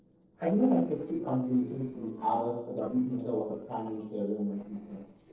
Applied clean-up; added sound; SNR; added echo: neural separator model SepFormer DNS4.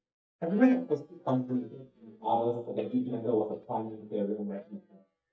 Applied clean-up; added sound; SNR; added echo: neural mask model DeepFilterNet 3.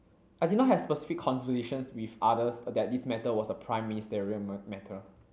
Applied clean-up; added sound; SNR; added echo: none; none; none; none.